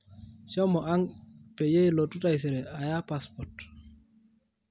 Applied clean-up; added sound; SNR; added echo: none; none; none; none.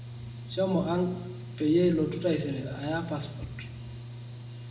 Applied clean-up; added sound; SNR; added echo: none; Mechanical fan / Engine; 11 dB; reverberation time 0.7 s.